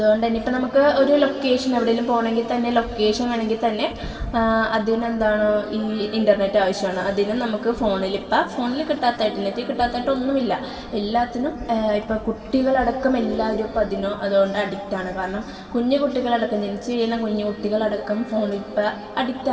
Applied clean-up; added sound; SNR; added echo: none; Guitar; 17 dB; reverberation time 2.6 s.